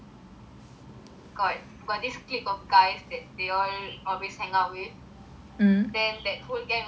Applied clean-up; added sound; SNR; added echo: none; none; none; none.